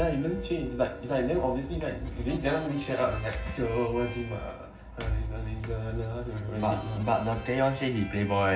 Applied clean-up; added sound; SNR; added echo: none; Harmonica; 19 dB; reverberation time 0.4 s.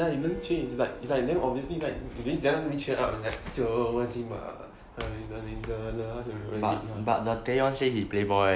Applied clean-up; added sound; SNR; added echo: none; none; none; none.